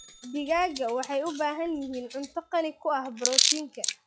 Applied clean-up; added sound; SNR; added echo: classical method log-MMSE.